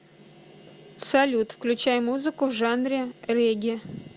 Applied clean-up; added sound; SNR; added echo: none; none; none; none.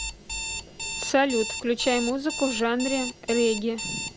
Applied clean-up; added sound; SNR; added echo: none; Alarm; 7 dB; none.